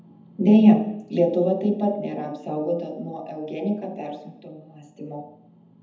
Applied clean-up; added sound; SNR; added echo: none; none; none; reverberation time 0.8 s.